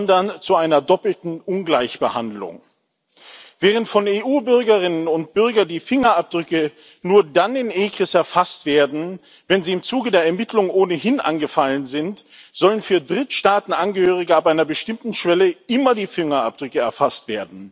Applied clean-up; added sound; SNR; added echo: none; none; none; none.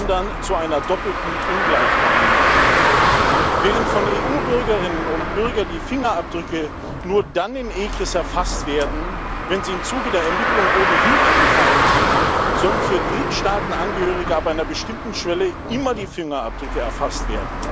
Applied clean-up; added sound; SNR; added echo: none; Car; -4 dB; none.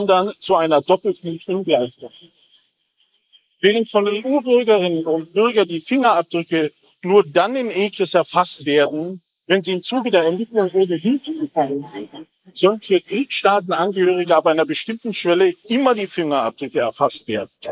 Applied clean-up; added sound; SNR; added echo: neural mask model Resemble Enhance denoiser.